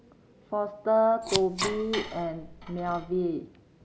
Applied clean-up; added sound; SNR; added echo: none; Dishes, pots, and pans + Scissors; 8 dB; none.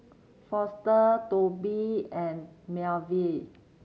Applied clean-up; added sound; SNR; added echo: none; none; none; none.